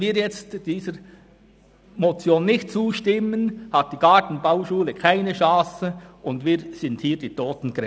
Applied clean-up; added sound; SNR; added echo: none; none; none; none.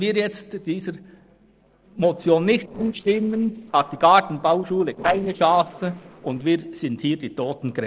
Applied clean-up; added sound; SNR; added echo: neural separator model SepFormer DNS4.